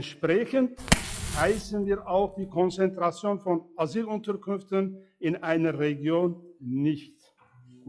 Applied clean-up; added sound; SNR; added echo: classical method log-MMSE.